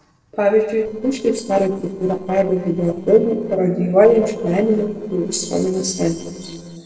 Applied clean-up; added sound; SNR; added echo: neural separator model SepFormer DNS4.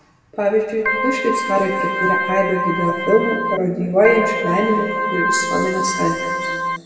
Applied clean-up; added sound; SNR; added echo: none; Organ; 1 dB; reverberation time 2.3 s.